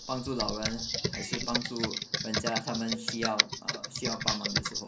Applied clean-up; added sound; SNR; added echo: none; Computer keyboard; -2 dB; none.